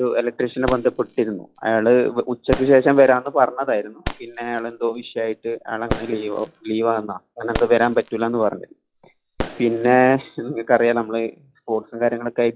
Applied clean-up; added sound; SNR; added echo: classical method log-MMSE.